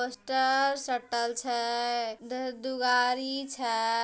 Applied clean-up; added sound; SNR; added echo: none; none; none; none.